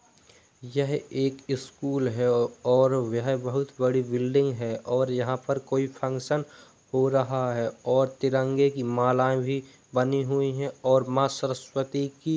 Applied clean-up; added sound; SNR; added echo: none; none; none; none.